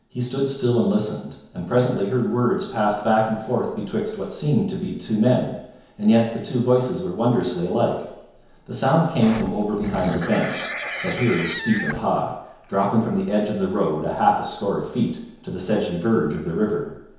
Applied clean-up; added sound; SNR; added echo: none; Livestock, farm animals, working animals; 8 dB; reverberation time 1.0 s.